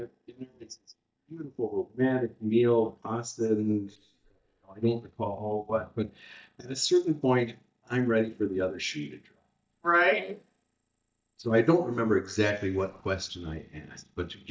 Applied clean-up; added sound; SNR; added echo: neural mask model DeepFilterNet 3.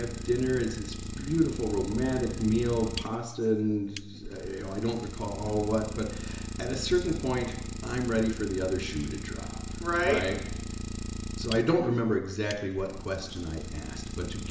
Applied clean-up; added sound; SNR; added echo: none; Idling; 7 dB; reverberation time 1.0 s.